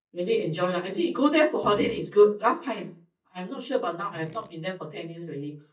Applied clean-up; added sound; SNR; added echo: neural mask model DeepFilterNet 3.